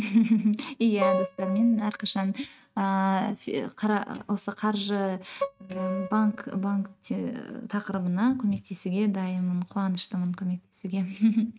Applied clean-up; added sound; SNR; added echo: neural mask model RNNoise.